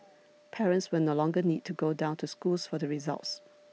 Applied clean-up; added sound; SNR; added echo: none; none; none; none.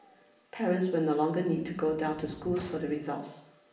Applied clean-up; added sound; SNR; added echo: none; Sliding door; 18 dB; reverberation time 0.6 s.